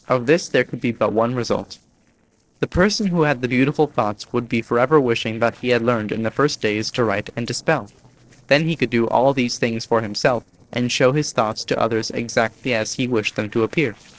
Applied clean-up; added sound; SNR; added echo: neural separator model SepFormer DNS4.